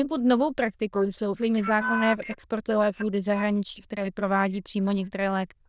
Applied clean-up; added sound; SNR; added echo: neural diffusion model UNIVERSE++.